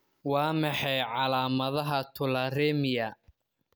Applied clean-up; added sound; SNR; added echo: none; none; none; none.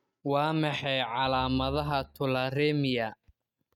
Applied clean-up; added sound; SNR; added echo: neural mask model RNNoise.